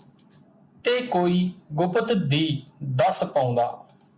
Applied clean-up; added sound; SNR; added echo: none; none; none; none.